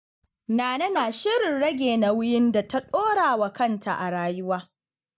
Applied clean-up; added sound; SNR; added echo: neural mask model DeepFilterNet 3.